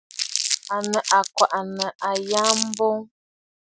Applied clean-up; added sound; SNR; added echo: none; Crumpling, crinkling; 4 dB; none.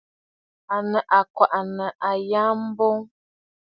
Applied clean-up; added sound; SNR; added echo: none; none; none; none.